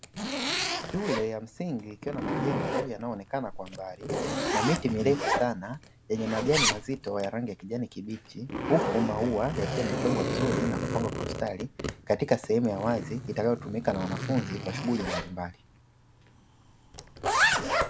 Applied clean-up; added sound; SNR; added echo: none; Zipper (clothing); 1 dB; none.